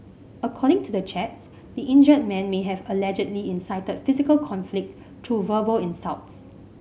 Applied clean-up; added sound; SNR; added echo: none; none; none; none.